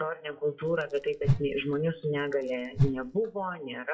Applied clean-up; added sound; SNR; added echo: classical method WPE with log-MMSE.